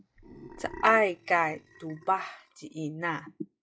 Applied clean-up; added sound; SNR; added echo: classical method log-MMSE.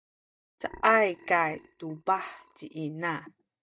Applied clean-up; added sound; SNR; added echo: neural mask model DeepFilterNet 3.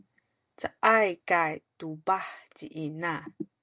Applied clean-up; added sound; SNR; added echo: none; none; none; none.